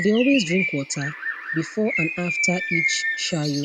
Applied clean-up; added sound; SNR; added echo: none; Bird; 3 dB; none.